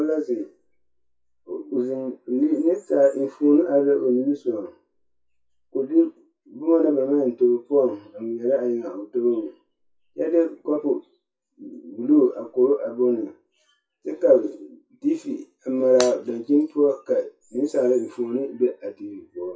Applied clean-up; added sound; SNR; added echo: classical method WPE with log-MMSE.